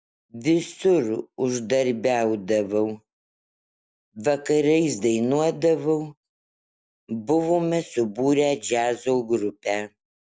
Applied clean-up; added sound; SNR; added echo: none; none; none; none.